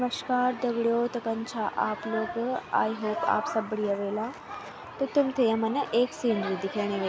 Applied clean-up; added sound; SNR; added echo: none; none; none; none.